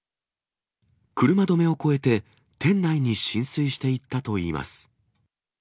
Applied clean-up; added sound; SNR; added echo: none; none; none; none.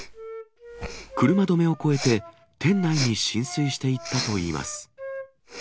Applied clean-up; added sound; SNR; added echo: none; Respiratory sounds + Wind instrument, woodwind instrument; 11 dB; none.